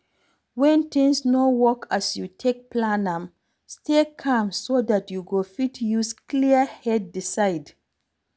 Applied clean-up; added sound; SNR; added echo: none; none; none; none.